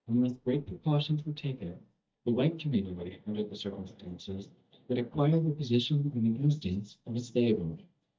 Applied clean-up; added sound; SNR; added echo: neural mask model DeepFilterNet 3.